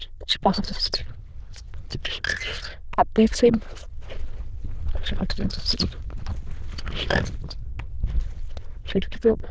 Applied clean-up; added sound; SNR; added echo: neural diffusion model UNIVERSE++.